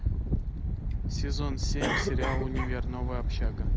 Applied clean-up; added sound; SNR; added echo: none; Cough; 9 dB; none.